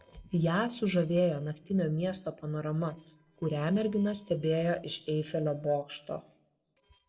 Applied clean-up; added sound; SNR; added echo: neural separator model SepFormer DNS4.